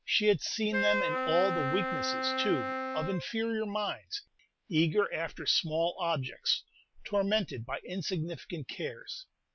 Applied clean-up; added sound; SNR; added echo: none; Wind instrument, woodwind instrument; 1 dB; none.